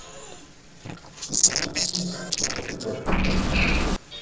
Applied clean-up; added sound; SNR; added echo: neural separator model SepFormer DNS4.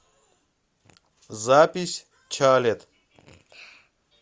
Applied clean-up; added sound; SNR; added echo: none; none; none; none.